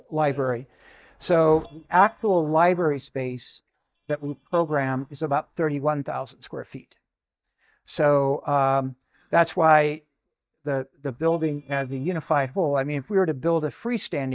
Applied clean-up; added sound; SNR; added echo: neural mask model DeepFilterNet 3.